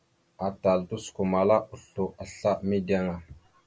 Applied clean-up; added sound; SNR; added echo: none; none; none; none.